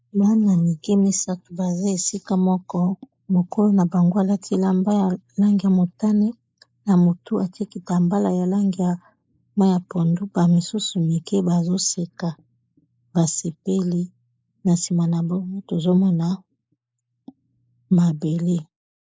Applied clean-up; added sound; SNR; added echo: neural mask model Resemble Enhance denoiser.